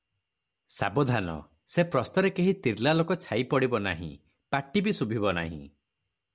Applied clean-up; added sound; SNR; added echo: none; none; none; none.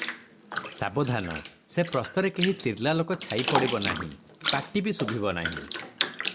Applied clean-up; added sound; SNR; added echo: none; Bathtub (filling or washing); 5 dB; none.